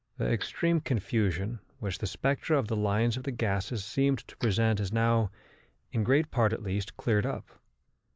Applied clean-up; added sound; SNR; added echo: neural mask model Resemble Enhance denoiser.